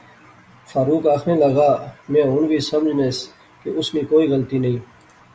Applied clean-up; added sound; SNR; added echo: none; none; none; none.